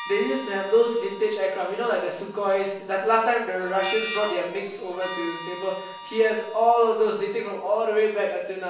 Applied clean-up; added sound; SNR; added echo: none; Harmonica; 14 dB; reverberation time 0.7 s.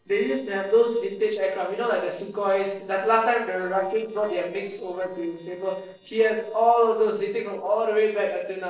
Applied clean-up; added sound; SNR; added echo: neural separator model SepFormer DNS4.